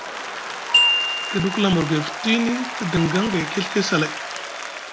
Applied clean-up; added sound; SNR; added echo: none; Glockenspiel + Applause; 2 dB; none.